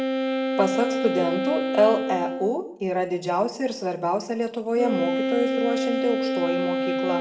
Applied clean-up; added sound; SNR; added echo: none; Wind instrument, woodwind instrument; 1 dB; reverberation time 0.6 s.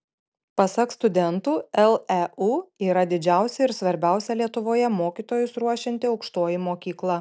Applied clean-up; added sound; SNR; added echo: none; none; none; none.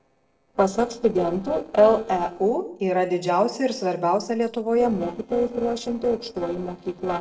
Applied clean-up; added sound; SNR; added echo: neural separator model SepFormer DNS4.